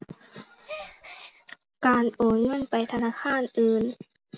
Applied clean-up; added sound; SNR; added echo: none; Gasp; 16 dB; none.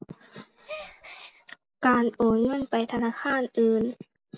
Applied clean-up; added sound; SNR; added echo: neural mask model Resemble Enhance denoiser.